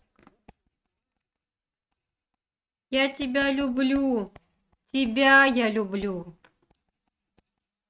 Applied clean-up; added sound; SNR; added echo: neural mask model RNNoise.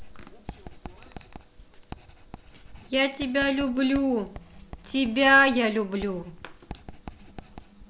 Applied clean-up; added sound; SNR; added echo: none; Writing; 16 dB; none.